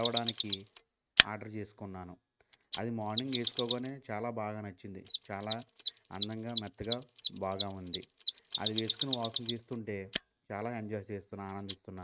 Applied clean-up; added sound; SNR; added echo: neural mask model RNNoise.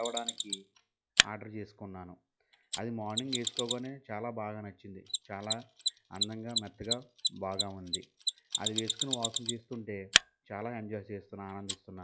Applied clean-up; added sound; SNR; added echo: classical method log-MMSE.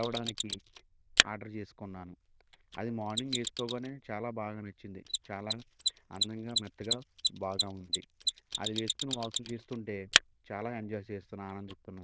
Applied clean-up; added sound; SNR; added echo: neural diffusion model UNIVERSE++.